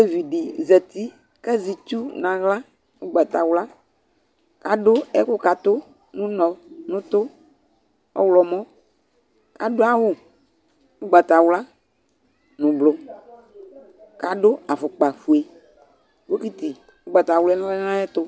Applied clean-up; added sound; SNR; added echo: none; none; none; none.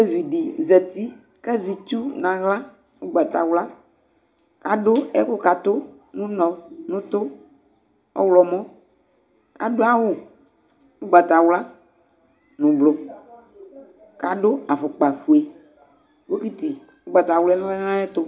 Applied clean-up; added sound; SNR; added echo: none; none; none; reverberation time 0.2 s.